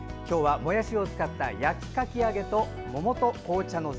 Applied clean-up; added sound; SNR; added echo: none; none; none; none.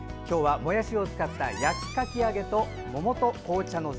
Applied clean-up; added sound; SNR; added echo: none; Squeak; 15 dB; none.